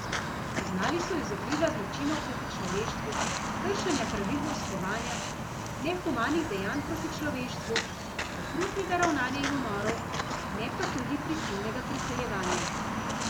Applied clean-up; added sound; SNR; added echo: none; Walk, footsteps; -1 dB; none.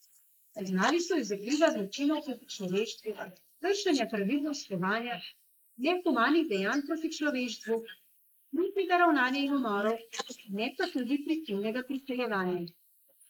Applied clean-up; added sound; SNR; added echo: neural mask model Resemble Enhance denoiser.